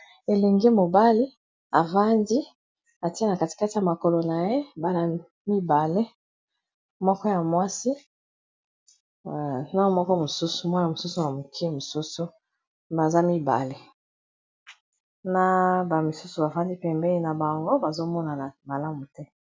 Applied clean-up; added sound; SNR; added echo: none; none; none; none.